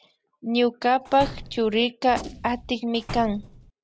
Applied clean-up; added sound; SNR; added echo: none; Gunshot, gunfire + Slam; 13 dB; none.